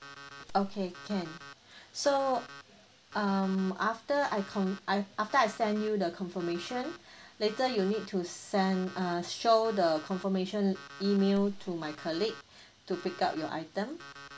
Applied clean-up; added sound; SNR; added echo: none; Alarm + Gunshot, gunfire; 18 dB; none.